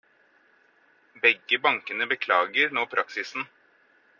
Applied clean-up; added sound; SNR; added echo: none; none; none; none.